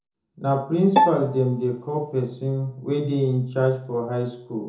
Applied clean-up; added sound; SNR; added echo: none; Bowed string instrument; 1 dB; reverberation time 0.5 s.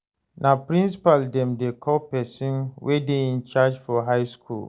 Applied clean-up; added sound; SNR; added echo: none; none; none; none.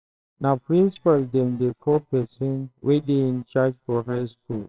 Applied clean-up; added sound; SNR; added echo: neural separator model SepFormer WHAMR!.